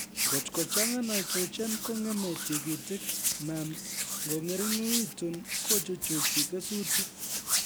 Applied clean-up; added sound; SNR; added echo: none; Hands; -2 dB; none.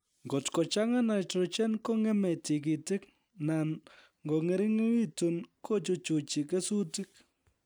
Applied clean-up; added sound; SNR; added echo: none; none; none; none.